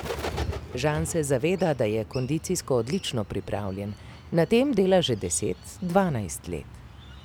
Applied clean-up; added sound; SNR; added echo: none; Bird; 12 dB; none.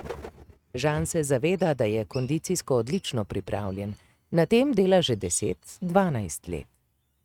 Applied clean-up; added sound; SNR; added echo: neural mask model RNNoise.